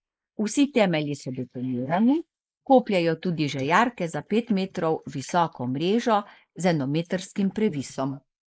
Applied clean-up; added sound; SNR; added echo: neural mask model Resemble Enhance denoiser.